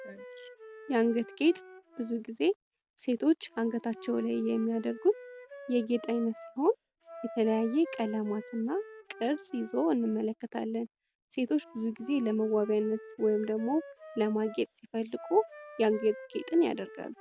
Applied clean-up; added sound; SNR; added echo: none; Wind instrument, woodwind instrument; 18 dB; none.